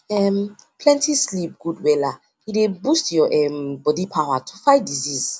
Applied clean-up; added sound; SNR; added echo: none; none; none; none.